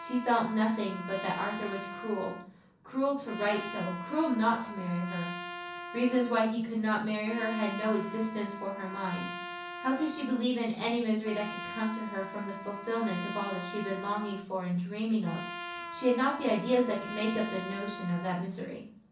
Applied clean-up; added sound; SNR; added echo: none; Trumpet; 11 dB; reverberation time 0.6 s.